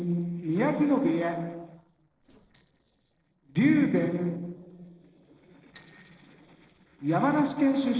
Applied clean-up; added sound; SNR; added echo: neural separator model SepFormer DNS4.